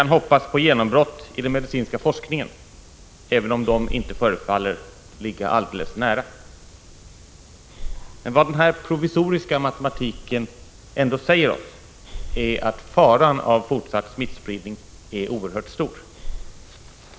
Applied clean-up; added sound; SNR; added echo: none; Breathing; 14 dB; none.